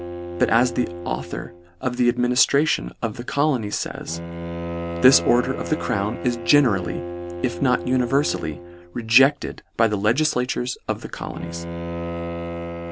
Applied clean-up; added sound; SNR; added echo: none; Bowed string instrument; 9 dB; none.